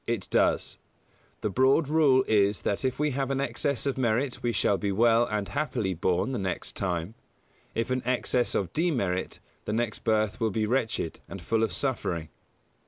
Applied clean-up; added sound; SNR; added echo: none; none; none; none.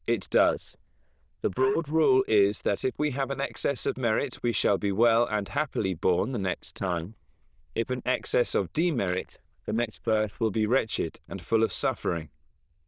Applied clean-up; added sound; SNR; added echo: neural diffusion model UNIVERSE++.